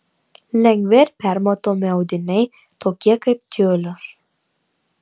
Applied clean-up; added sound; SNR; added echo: none; none; none; none.